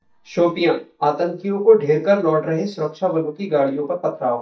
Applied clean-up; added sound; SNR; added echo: neural mask model DeepFilterNet 3.